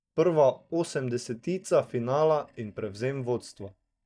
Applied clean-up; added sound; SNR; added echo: neural mask model DeepFilterNet 3.